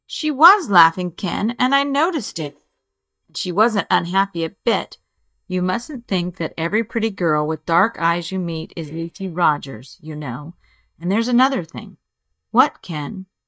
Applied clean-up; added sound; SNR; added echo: neural mask model DeepFilterNet 3.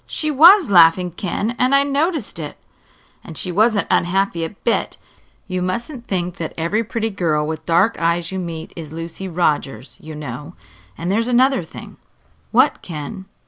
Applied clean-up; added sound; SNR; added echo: none; none; none; none.